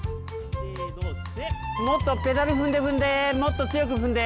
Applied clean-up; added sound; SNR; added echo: none; none; none; none.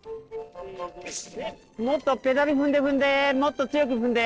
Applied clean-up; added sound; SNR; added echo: neural separator model SepFormer DNS4.